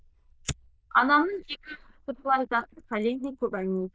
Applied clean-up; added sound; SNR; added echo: neural diffusion model UNIVERSE++.